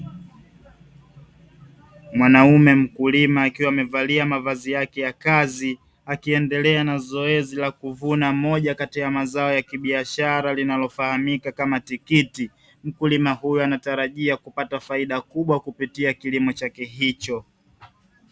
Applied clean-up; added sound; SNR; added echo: none; none; none; none.